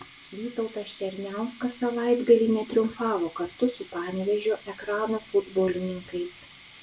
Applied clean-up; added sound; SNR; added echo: none; Sink (filling or washing); 15 dB; none.